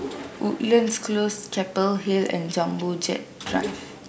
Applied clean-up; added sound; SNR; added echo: none; Mechanisms; 13 dB; none.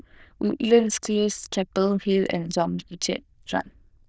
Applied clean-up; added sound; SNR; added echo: neural diffusion model UNIVERSE++.